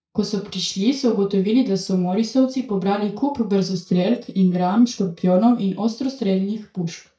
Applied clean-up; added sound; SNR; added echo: neural mask model DeepFilterNet 3.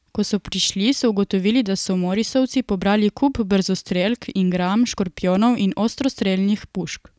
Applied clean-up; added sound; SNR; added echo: none; none; none; none.